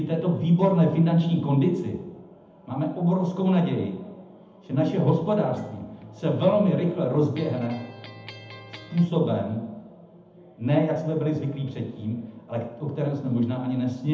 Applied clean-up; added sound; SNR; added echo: none; Electric guitar; 18 dB; reverberation time 0.8 s.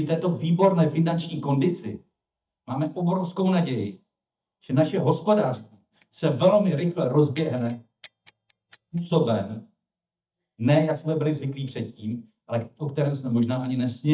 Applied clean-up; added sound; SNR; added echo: neural mask model DeepFilterNet 3.